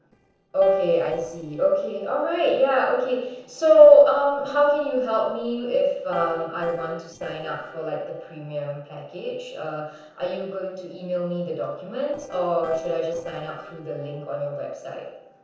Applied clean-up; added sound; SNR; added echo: neural separator model SepFormer DNS4.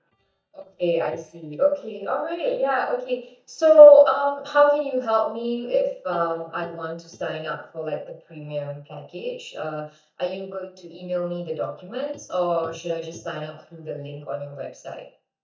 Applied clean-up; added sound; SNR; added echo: neural mask model DeepFilterNet 3.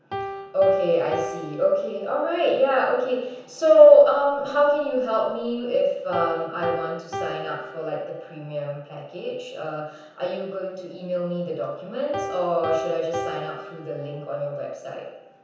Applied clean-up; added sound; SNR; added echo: none; Piano; 14 dB; reverberation time 0.9 s.